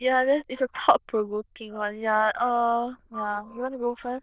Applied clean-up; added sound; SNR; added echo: neural diffusion model UNIVERSE++.